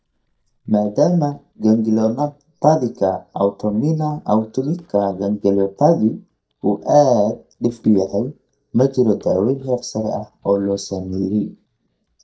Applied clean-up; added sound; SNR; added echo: neural mask model DeepFilterNet 3.